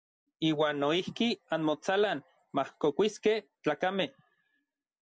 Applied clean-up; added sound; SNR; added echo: none; none; none; none.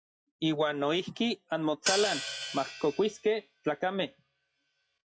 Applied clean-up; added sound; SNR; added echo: classical method log-MMSE.